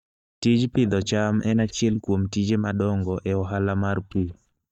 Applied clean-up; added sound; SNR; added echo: neural mask model DeepFilterNet 3.